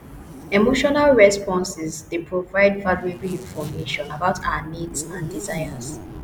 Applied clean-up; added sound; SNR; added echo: none; Zipper (clothing); 16 dB; none.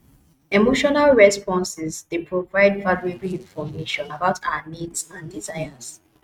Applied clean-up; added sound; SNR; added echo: neural mask model RNNoise.